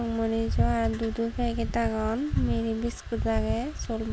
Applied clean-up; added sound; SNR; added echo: none; none; none; none.